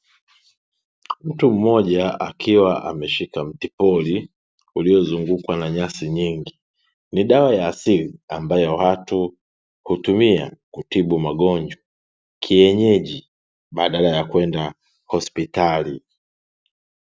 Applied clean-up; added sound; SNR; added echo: none; none; none; none.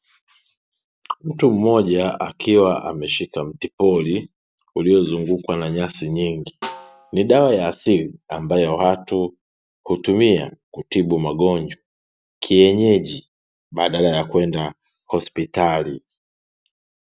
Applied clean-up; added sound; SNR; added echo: none; Snare drum; 19 dB; none.